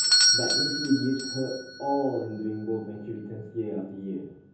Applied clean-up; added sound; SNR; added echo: none; Bell / Doorbell; -2 dB; reverberation time 0.7 s.